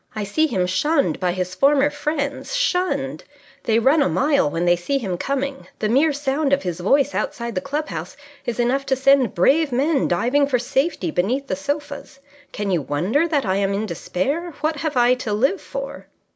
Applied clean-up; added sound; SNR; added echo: none; none; none; none.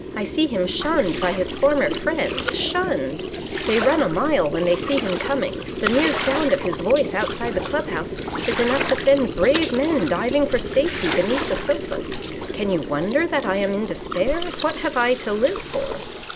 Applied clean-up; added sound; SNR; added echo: none; Gurgling; 5 dB; none.